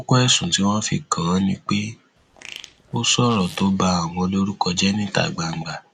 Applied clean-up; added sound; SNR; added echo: none; Fart; 20 dB; none.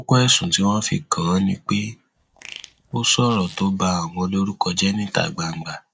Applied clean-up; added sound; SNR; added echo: neural mask model DeepFilterNet 3.